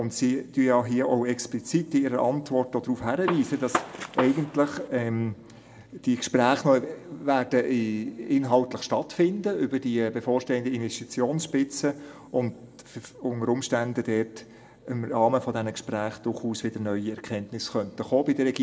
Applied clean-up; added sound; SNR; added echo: none; Gunshot, gunfire; 6 dB; reverberation time 0.8 s.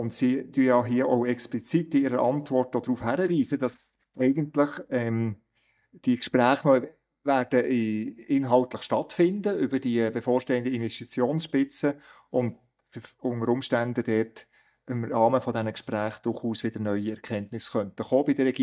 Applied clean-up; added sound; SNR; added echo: neural mask model DeepFilterNet 3.